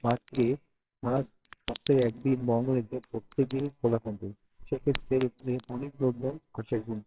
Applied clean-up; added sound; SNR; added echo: neural separator model SepFormer WHAMR!.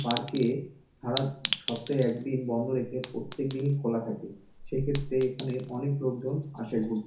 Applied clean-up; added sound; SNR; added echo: none; Chink, clink; 11 dB; reverberation time 0.7 s.